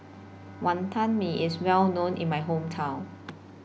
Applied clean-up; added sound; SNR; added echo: none; Bowed string instrument; 17 dB; none.